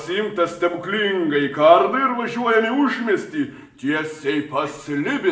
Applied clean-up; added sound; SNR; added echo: none; none; none; reverberation time 0.6 s.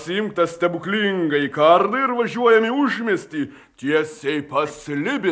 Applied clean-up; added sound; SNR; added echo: none; none; none; none.